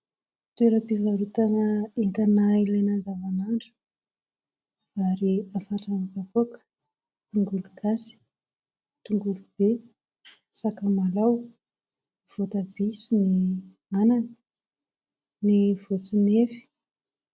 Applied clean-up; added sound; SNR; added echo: none; none; none; none.